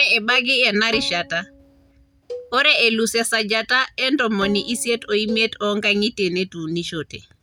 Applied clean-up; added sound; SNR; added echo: none; Bowed string instrument + Cowbell; 18 dB; none.